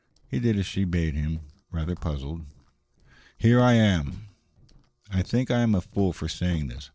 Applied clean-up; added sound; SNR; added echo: neural separator model SepFormer DNS4.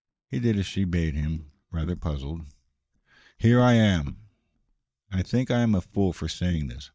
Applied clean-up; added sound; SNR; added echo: neural mask model DeepFilterNet 3.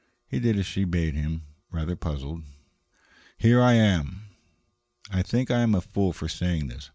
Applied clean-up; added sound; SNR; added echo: none; none; none; none.